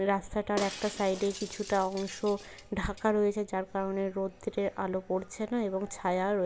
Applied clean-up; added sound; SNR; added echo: none; Shatter; 14 dB; none.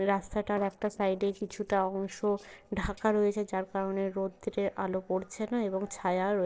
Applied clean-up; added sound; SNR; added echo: neural separator model SepFormer DNS4.